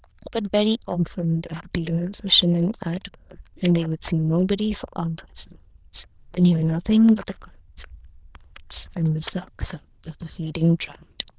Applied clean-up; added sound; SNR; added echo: neural diffusion model UNIVERSE++.